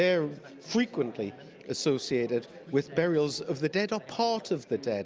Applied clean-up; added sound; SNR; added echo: none; none; none; none.